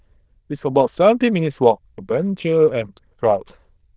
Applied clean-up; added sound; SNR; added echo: neural diffusion model UNIVERSE++.